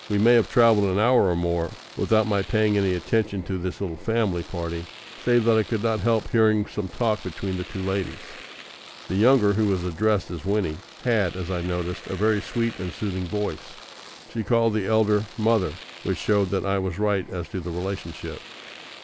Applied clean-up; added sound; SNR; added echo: none; Domestic sounds, home sounds; 19 dB; none.